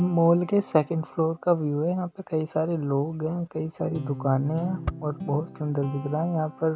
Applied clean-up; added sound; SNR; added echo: none; Guitar; 15 dB; none.